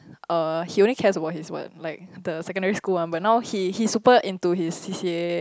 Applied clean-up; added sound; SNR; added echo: none; none; none; none.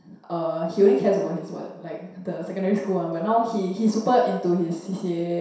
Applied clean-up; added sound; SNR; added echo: none; none; none; reverberation time 0.7 s.